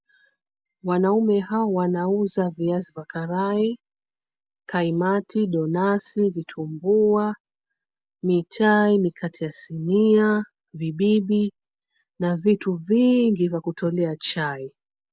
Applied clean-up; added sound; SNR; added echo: none; none; none; none.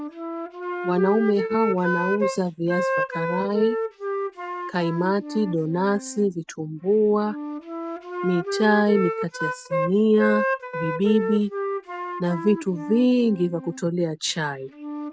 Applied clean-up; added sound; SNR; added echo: neural mask model RNNoise.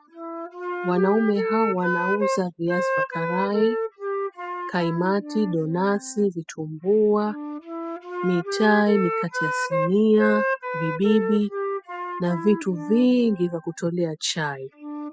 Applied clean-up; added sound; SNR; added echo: classical method spectral subtraction.